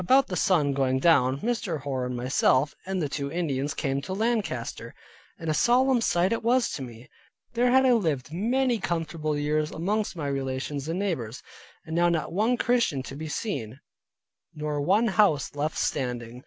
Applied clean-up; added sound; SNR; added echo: none; none; none; none.